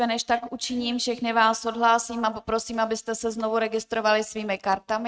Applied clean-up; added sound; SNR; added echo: neural mask model RNNoise.